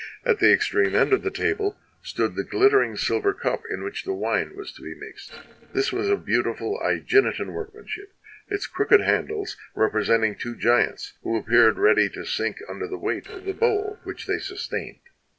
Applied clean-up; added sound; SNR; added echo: neural separator model SepFormer DNS4.